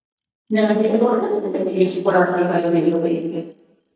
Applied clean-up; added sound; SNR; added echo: neural mask model DeepFilterNet 3.